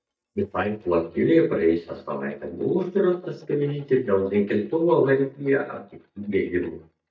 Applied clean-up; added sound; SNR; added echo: neural mask model DeepFilterNet 3.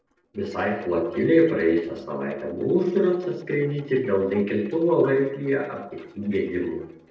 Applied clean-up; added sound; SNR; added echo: neural separator model SepFormer DNS4.